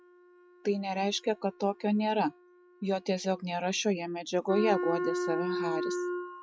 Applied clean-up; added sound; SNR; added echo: classical method log-MMSE.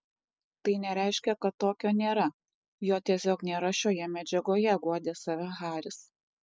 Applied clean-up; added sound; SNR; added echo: none; none; none; none.